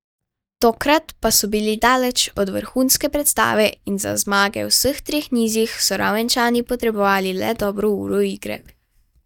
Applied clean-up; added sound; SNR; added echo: neural mask model DeepFilterNet 3.